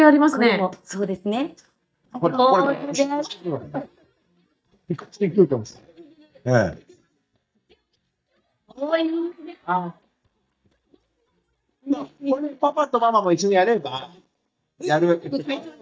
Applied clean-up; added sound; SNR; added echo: neural mask model DeepFilterNet 3.